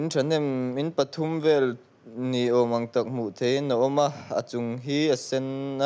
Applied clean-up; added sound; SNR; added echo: none; none; none; none.